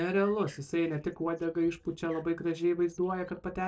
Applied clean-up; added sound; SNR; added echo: neural separator model SepFormer DNS4.